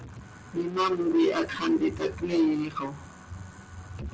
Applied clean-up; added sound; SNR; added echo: none; none; none; none.